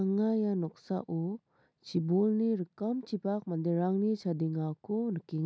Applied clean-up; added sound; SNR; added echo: none; none; none; none.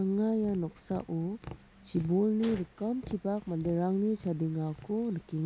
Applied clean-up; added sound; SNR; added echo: none; Tap; 18 dB; none.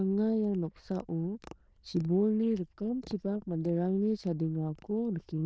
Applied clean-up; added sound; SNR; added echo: neural diffusion model UNIVERSE++.